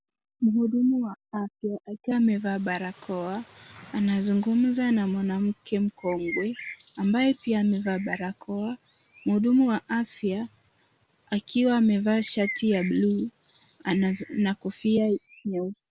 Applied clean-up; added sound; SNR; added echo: none; Bird; 17 dB; none.